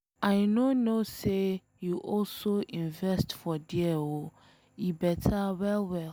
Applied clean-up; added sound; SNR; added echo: none; none; none; none.